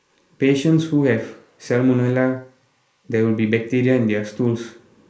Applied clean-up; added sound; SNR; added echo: neural mask model Resemble Enhance denoiser.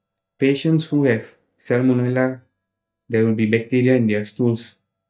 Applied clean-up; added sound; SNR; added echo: neural mask model DeepFilterNet 3.